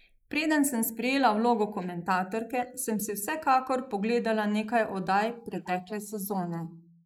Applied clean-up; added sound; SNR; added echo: neural mask model Resemble Enhance denoiser.